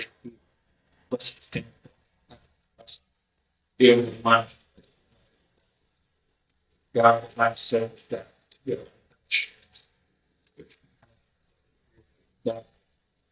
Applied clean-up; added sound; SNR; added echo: neural mask model DeepFilterNet 3.